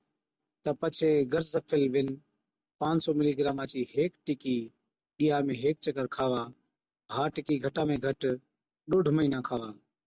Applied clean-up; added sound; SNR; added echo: none; none; none; none.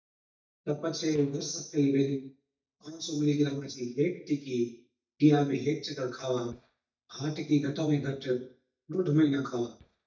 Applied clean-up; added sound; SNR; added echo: neural mask model DeepFilterNet 3.